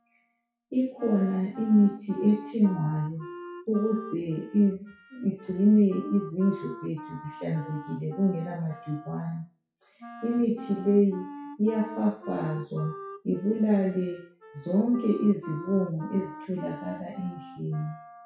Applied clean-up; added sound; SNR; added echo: classical method WPE with log-MMSE.